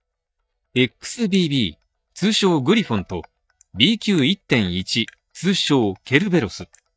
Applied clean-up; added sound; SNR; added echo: neural mask model DeepFilterNet 3.